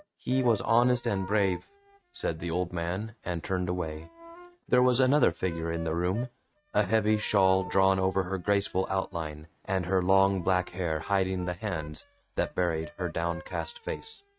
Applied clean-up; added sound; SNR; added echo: neural mask model RNNoise.